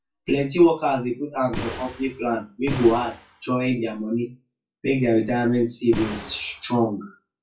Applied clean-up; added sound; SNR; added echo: classical method WPE with log-MMSE.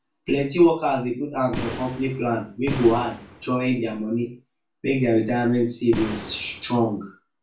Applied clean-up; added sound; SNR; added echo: none; Boom; 11 dB; reverberation time 0.3 s.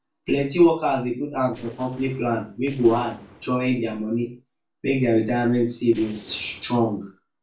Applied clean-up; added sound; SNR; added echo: neural separator model SepFormer DNS4.